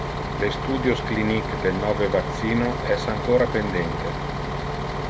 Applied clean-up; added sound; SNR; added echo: none; Bus; 2 dB; none.